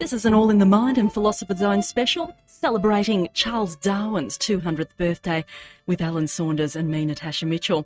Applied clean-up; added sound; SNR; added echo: neural mask model RNNoise.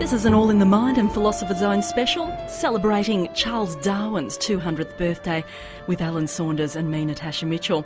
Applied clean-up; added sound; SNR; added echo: none; Bowed string instrument; 11 dB; none.